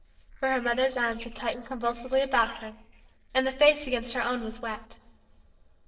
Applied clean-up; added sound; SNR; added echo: neural separator model SepFormer DNS4.